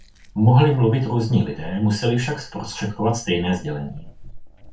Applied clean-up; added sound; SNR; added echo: none; Chewing, mastication; 19 dB; reverberation time 0.3 s.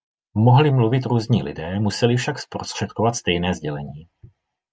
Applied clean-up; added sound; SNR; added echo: none; none; none; none.